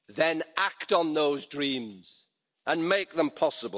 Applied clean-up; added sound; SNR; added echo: none; none; none; none.